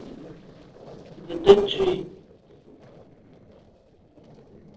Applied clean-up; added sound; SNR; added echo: neural separator model SepFormer DNS4.